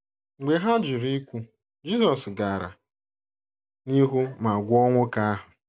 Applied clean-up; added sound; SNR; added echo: none; none; none; none.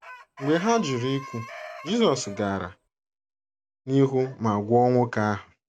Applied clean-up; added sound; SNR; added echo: none; Chicken, rooster; 15 dB; none.